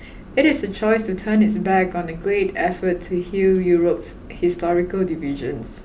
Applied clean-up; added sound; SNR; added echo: none; none; none; none.